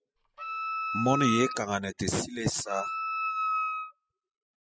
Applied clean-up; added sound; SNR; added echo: classical method spectral subtraction.